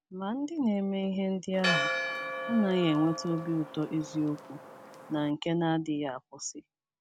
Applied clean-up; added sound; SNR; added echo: none; Church bell; 5 dB; none.